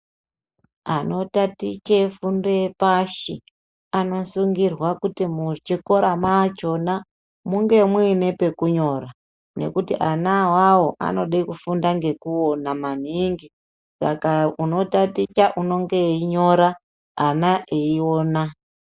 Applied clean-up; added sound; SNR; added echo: neural mask model Resemble Enhance denoiser.